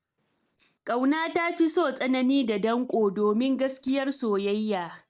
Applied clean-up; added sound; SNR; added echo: neural separator model SepFormer DNS4.